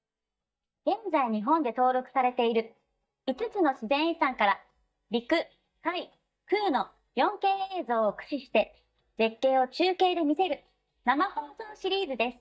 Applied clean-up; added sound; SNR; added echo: neural mask model DeepFilterNet 3.